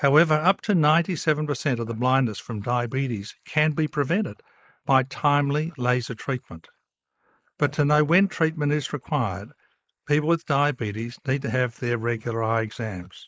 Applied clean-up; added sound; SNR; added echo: neural mask model Resemble Enhance denoiser.